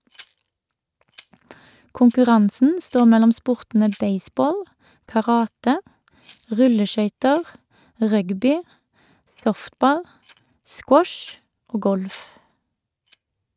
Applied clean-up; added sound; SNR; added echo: neural mask model RNNoise.